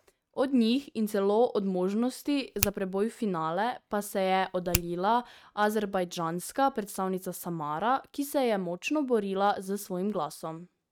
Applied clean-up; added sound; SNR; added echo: neural mask model RNNoise.